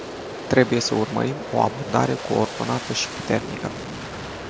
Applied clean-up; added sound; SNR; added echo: none; Aircraft; 9 dB; none.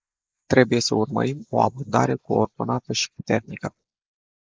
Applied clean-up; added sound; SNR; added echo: neural mask model Resemble Enhance denoiser.